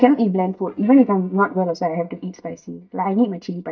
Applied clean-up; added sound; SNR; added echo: neural mask model DeepFilterNet 3.